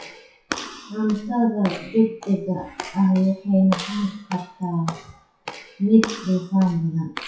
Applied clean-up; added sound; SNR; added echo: classical method WPE with log-MMSE.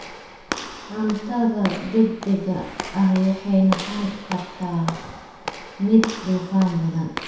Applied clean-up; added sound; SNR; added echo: none; Walk, footsteps / Slam; 11 dB; reverberation time 0.7 s.